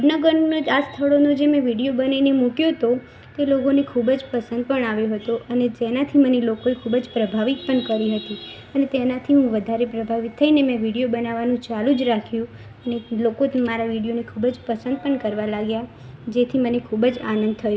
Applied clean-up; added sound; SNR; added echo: none; none; none; none.